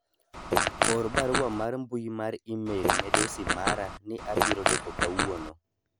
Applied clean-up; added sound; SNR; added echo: none; Fart; -5 dB; none.